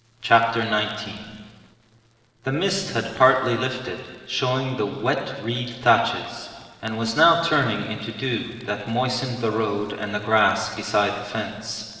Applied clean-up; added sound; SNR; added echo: neural separator model SepFormer DNS4.